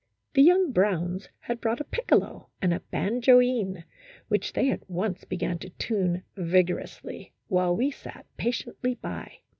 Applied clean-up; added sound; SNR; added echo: none; none; none; none.